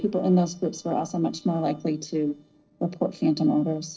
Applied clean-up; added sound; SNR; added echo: neural separator model SepFormer DNS4.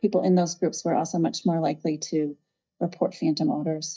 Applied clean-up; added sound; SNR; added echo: neural mask model DeepFilterNet 3.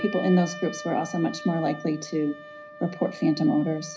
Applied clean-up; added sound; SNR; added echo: none; Wind instrument, woodwind instrument; 14 dB; reverberation time 0.5 s.